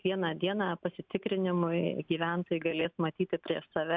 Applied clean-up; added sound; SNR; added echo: none; none; none; none.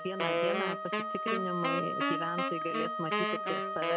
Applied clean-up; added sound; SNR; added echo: none; Wind instrument, woodwind instrument + Wind instrument, woodwind instrument; -5 dB; none.